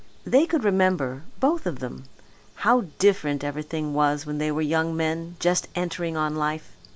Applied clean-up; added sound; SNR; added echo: none; none; none; none.